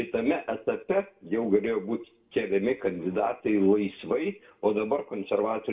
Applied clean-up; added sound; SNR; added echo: none; none; none; reverberation time 0.4 s.